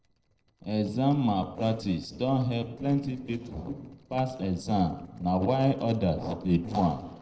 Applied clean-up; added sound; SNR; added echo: neural separator model SepFormer DNS4.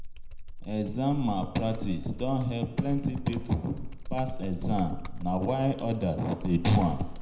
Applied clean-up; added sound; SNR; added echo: none; Computer keyboard; 7 dB; reverberation time 0.8 s.